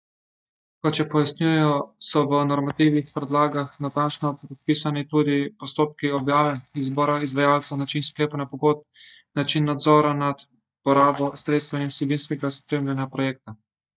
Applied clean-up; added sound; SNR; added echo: neural mask model DeepFilterNet 3.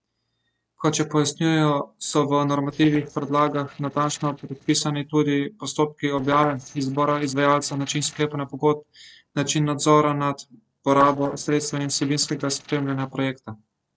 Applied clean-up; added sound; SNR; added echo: neural separator model SepFormer DNS4.